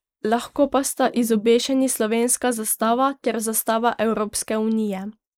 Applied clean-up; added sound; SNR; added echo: neural mask model Resemble Enhance denoiser.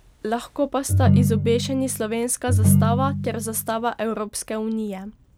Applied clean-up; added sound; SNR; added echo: none; Ringtone; -4 dB; none.